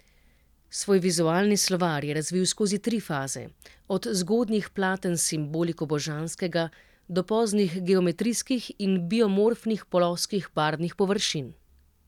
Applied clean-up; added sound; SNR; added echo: none; none; none; none.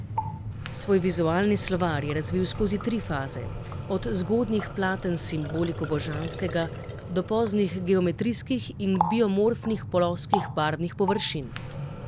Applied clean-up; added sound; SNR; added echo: none; Train + Water tap, faucet; 7 dB; none.